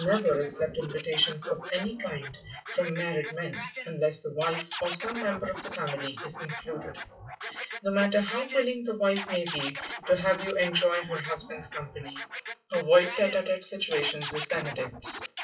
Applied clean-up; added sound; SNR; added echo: classical method WPE with log-MMSE.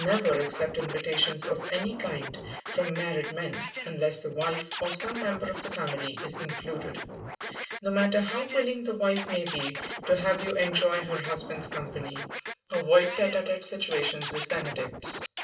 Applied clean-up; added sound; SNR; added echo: none; Scratching (performance technique); 9 dB; reverberation time 0.3 s.